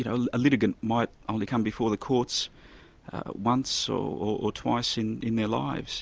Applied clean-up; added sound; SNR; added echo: none; none; none; none.